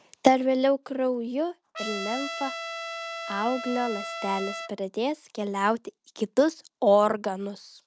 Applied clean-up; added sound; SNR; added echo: none; Trumpet; 9 dB; none.